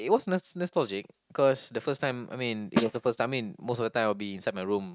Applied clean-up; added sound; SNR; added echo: neural mask model RNNoise.